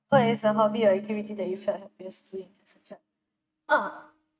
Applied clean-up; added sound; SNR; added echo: neural mask model RNNoise.